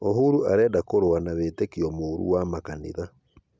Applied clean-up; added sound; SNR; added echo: none; none; none; none.